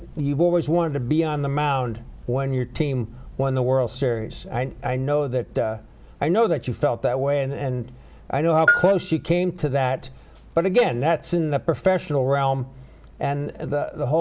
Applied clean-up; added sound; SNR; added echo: none; Bell; 5 dB; none.